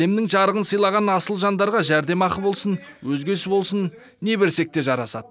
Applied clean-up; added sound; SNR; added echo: none; none; none; none.